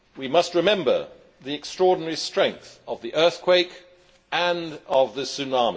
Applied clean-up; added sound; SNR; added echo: none; none; none; reverberation time 0.2 s.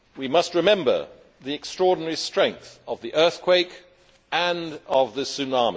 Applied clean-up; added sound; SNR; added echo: none; none; none; none.